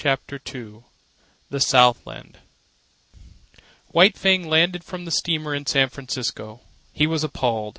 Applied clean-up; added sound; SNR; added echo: none; none; none; none.